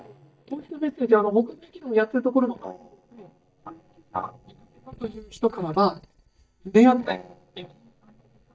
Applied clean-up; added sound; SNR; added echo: neural mask model DeepFilterNet 3.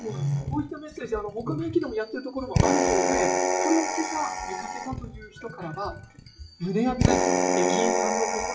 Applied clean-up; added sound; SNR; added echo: classical method WPE with log-MMSE.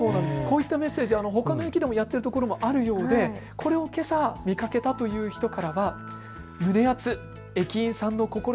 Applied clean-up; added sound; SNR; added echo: none; none; none; none.